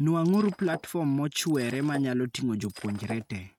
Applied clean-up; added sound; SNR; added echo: neural mask model RNNoise.